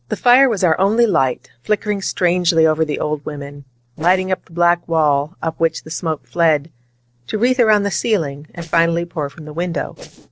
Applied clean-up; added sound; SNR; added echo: neural separator model SepFormer DNS4.